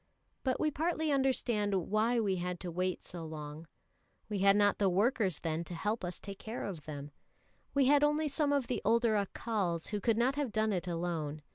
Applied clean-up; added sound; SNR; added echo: none; none; none; none.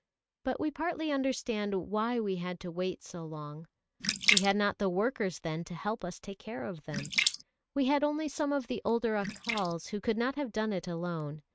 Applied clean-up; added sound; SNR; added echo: neural mask model RNNoise.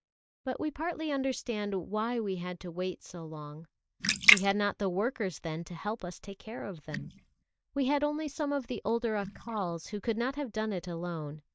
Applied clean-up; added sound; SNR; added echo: neural mask model DeepFilterNet 3.